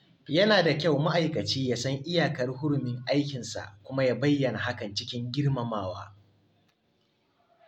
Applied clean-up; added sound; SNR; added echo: none; none; none; none.